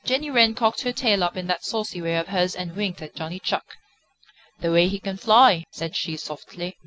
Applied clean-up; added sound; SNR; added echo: none; none; none; none.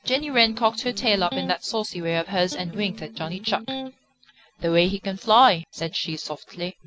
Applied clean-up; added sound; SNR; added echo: none; Electric guitar; 12 dB; none.